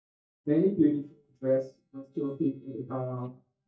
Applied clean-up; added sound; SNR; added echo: neural mask model DeepFilterNet 3.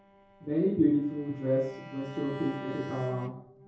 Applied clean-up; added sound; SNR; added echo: none; Bowed string instrument; 15 dB; reverberation time 0.6 s.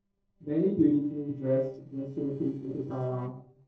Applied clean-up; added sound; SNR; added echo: neural separator model SepFormer DNS4.